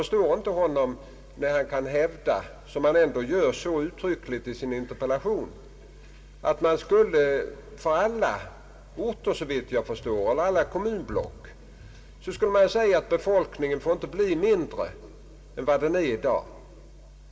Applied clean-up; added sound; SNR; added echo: none; none; none; reverberation time 1.8 s.